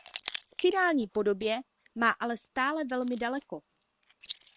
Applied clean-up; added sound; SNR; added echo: neural separator model SepFormer WHAM!.